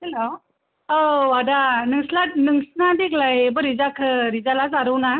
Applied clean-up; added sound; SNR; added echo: none; none; none; none.